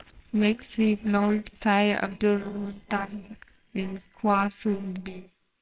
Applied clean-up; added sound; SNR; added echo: neural separator model SepFormer WHAMR!.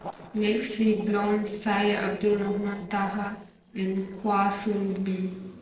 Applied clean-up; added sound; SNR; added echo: neural separator model SepFormer DNS4.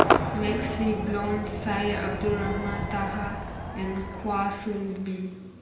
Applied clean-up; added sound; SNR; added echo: none; Crowd / Cheering / Fireworks; 0 dB; reverberation time 1.1 s.